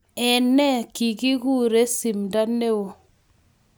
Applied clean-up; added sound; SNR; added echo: none; none; none; none.